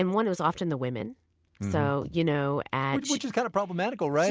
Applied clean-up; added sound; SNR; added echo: none; none; none; none.